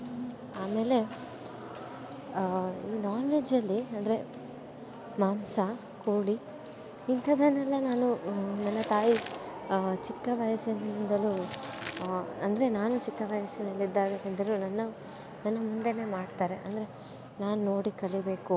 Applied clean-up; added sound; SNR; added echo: none; Crumpling, crinkling; 16 dB; none.